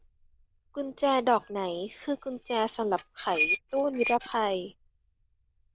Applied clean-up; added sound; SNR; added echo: neural diffusion model UNIVERSE++.